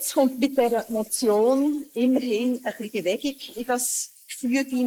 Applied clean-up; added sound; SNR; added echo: neural mask model Resemble Enhance denoiser.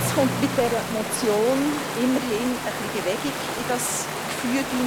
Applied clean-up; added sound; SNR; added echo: none; Water + Drum; 4 dB; none.